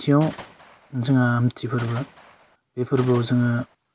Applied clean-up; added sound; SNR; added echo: none; Gunshot, gunfire; 18 dB; none.